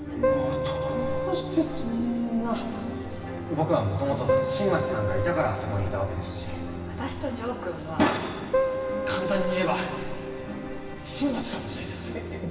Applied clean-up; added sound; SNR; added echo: none; Keyboard (musical); 2 dB; reverberation time 2.5 s.